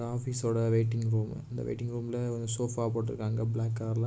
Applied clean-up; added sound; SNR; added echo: none; none; none; none.